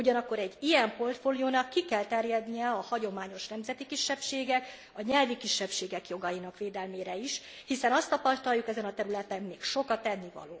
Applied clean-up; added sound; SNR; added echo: none; none; none; none.